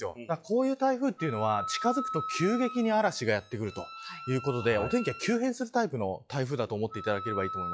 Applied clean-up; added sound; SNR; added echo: classical method log-MMSE.